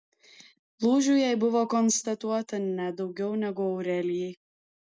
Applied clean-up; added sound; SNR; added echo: none; none; none; none.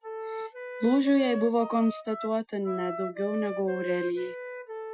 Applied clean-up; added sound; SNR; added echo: classical method Wiener filter.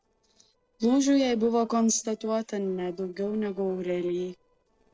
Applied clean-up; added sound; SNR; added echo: neural separator model SepFormer DNS4.